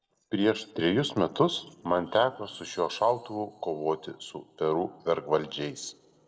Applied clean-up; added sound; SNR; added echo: neural separator model SepFormer DNS4.